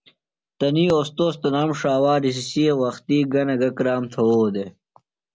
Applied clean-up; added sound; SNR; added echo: none; none; none; none.